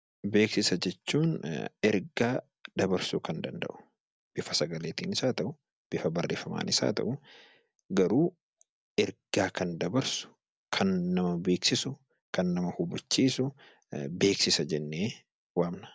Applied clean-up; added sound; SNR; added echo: none; none; none; none.